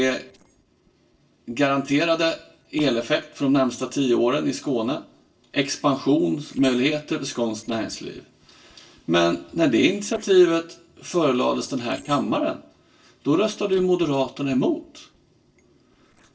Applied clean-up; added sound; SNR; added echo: neural separator model SepFormer DNS4.